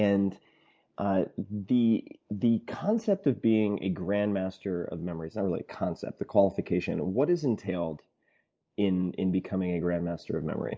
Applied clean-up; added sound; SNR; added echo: none; none; none; none.